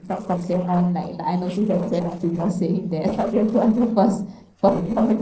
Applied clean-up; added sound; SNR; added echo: neural separator model SepFormer DNS4.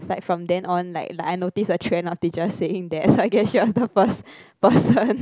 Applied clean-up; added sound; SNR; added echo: none; none; none; none.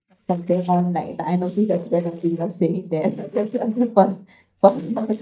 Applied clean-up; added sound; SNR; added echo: neural mask model DeepFilterNet 3.